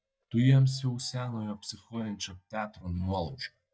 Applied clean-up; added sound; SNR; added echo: neural mask model DeepFilterNet 3.